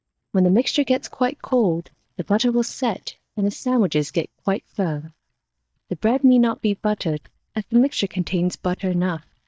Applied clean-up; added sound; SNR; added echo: neural mask model DeepFilterNet 3.